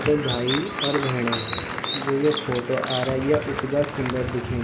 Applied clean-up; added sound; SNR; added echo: none; Bird vocalization, bird call, bird song + Applause; 4 dB; none.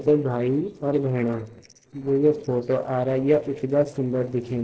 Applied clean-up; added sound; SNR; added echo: neural separator model SepFormer DNS4.